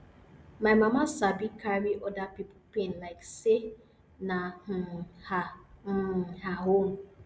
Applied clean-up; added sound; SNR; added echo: none; none; none; none.